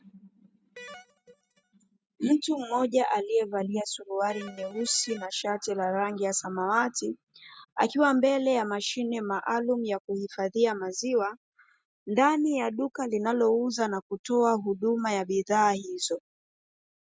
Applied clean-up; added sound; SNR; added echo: neural mask model RNNoise.